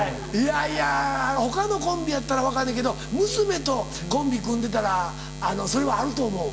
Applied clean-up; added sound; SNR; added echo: none; Buzz; 11 dB; reverberation time 1.1 s.